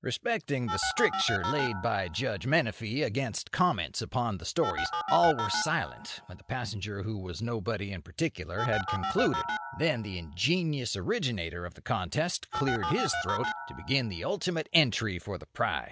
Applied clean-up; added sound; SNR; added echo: none; Telephone; 7 dB; none.